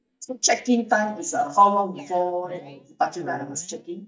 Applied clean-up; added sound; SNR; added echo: neural mask model DeepFilterNet 3.